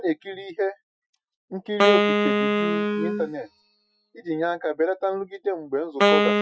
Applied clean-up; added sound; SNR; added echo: classical method Wiener filter.